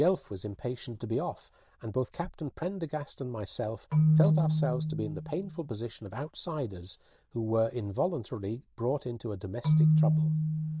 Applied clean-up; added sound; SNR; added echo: neural diffusion model UNIVERSE++.